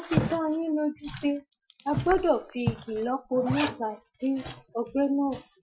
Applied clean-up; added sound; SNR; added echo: classical method Wiener filter.